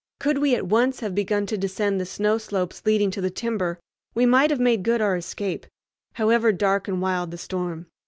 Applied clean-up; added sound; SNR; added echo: none; none; none; none.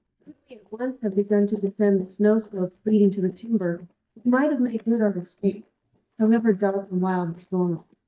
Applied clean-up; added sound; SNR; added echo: neural mask model DeepFilterNet 3.